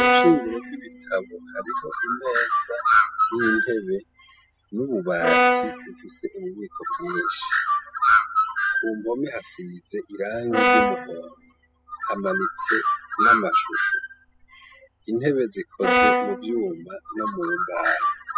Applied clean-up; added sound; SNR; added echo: classical method spectral subtraction.